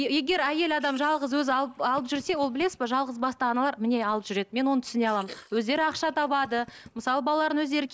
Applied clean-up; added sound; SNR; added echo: neural mask model Resemble Enhance denoiser.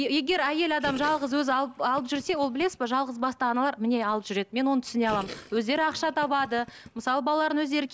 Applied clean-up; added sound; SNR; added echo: none; Gurgling; 19 dB; none.